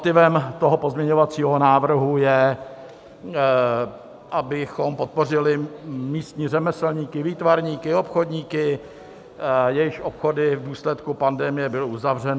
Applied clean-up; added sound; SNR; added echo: none; none; none; none.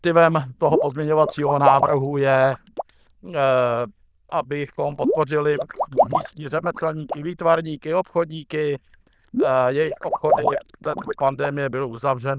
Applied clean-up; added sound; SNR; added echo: neural diffusion model UNIVERSE++.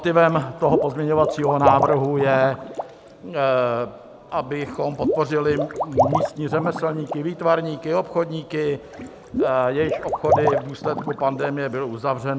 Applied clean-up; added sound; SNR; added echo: none; Water / Liquid; 5 dB; none.